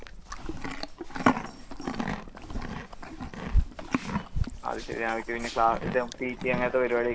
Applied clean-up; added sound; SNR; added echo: none; Livestock, farm animals, working animals; 0 dB; none.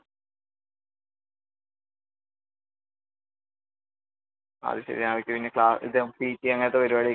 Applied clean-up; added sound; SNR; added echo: none; none; none; none.